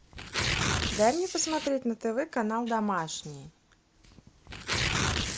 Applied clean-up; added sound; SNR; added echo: none; Tearing; 2 dB; none.